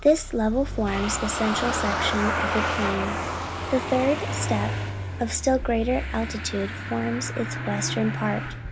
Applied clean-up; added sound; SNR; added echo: none; Engine starting / Motor vehicle (road); 3 dB; none.